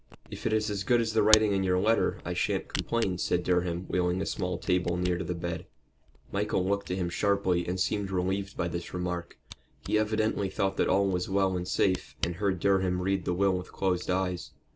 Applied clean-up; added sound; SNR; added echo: none; Camera; 15 dB; none.